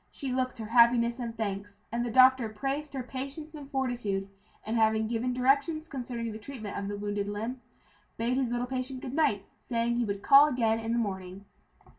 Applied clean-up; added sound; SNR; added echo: none; none; none; reverberation time 0.2 s.